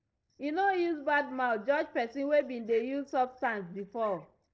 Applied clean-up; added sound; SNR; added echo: neural separator model SepFormer DNS4.